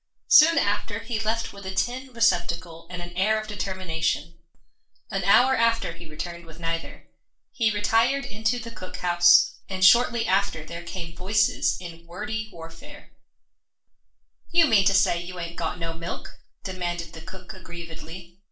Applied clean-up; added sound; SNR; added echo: none; none; none; reverberation time 0.3 s.